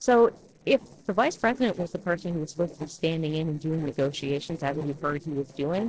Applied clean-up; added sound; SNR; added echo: neural separator model SepFormer DNS4.